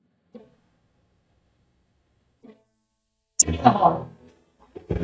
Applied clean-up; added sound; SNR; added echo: neural mask model DeepFilterNet 3.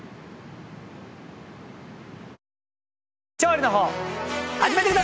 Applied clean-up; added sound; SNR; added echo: none; none; none; none.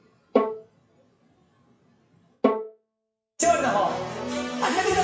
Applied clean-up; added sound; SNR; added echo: classical method WPE with log-MMSE.